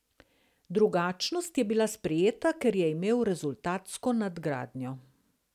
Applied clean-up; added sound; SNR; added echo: none; none; none; none.